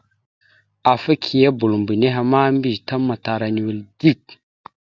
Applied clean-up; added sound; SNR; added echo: none; none; none; none.